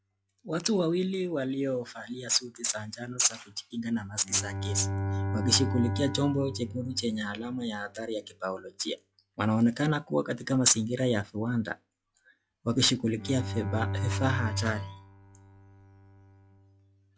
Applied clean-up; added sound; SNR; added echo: classical method log-MMSE.